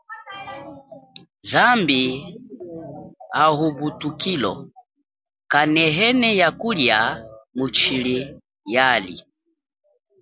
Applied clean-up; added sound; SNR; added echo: none; none; none; none.